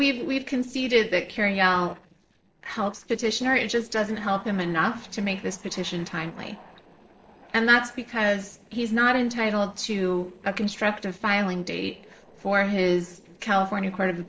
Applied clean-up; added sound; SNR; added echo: neural separator model SepFormer DNS4.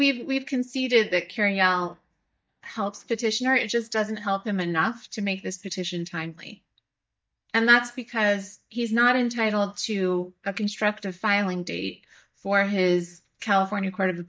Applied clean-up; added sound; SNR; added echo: neural mask model DeepFilterNet 3.